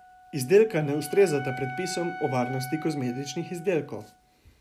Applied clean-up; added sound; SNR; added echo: none; Wind instrument, woodwind instrument; 13 dB; none.